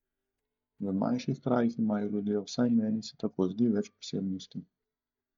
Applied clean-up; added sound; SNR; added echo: neural mask model DeepFilterNet 3.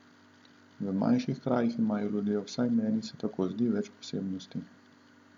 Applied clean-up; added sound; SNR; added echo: none; none; none; none.